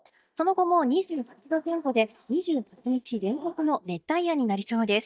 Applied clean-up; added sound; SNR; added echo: neural mask model DeepFilterNet 3.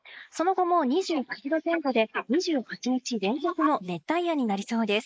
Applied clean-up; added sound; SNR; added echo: neural mask model Resemble Enhance denoiser.